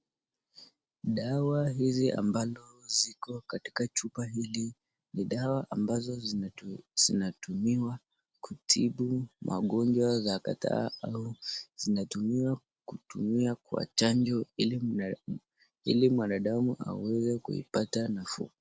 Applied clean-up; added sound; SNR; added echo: none; none; none; none.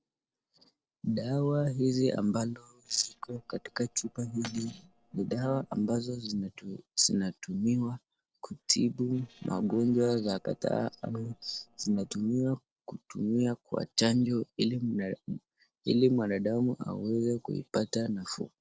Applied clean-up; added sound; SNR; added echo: neural separator model SepFormer DNS4.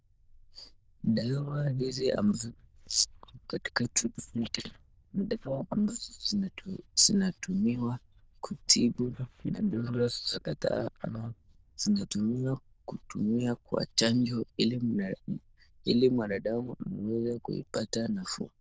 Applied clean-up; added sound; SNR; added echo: neural diffusion model UNIVERSE++.